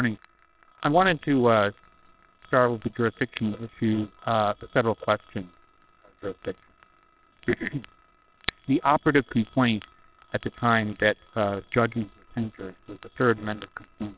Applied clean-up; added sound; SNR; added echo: neural separator model SepFormer WHAMR!.